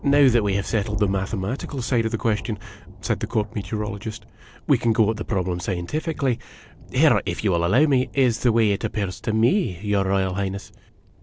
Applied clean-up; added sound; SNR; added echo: none; Thunder; 14 dB; none.